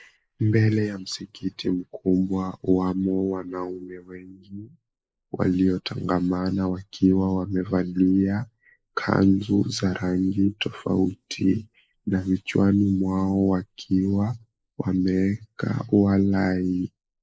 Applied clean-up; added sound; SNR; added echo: neural mask model Resemble Enhance denoiser.